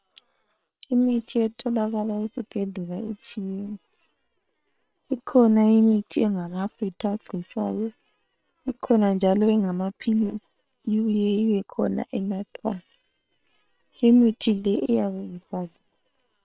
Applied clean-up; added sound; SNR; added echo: neural separator model SepFormer WHAM!.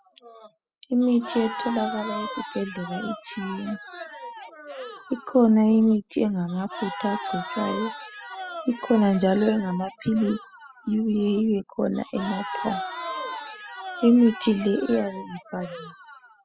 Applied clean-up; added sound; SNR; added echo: classical method spectral subtraction.